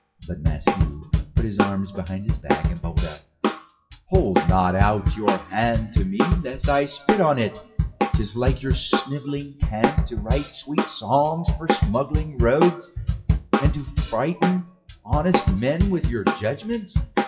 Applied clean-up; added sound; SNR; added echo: classical method WPE with log-MMSE.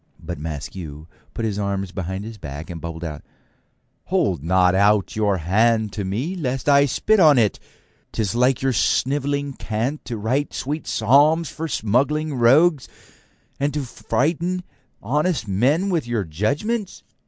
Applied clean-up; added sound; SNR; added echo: none; none; none; none.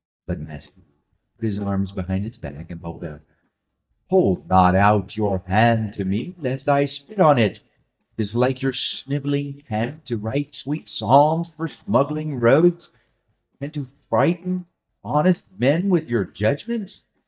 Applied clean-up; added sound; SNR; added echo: neural mask model DeepFilterNet 3.